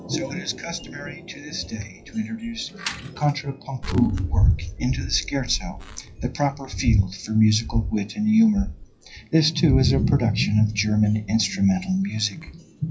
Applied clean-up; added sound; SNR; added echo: classical method WPE with log-MMSE.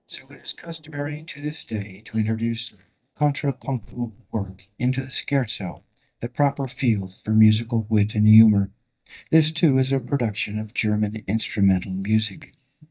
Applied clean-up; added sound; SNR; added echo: neural mask model DeepFilterNet 3.